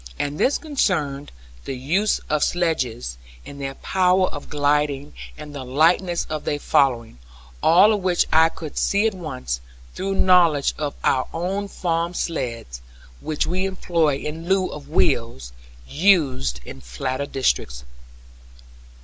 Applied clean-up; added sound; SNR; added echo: none; none; none; none.